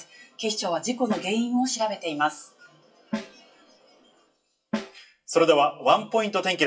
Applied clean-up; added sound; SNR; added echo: classical method WPE with log-MMSE.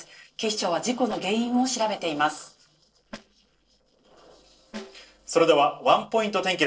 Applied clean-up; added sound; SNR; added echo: neural separator model SepFormer DNS4.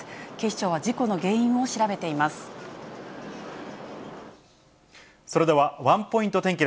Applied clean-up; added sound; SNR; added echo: none; none; none; none.